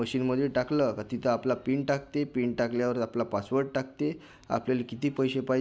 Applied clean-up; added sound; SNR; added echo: none; none; none; none.